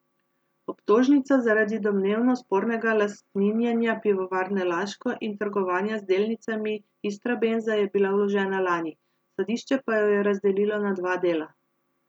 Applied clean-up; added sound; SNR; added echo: none; none; none; none.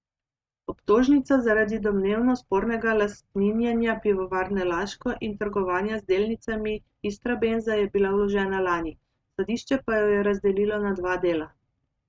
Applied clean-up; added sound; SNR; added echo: neural mask model RNNoise.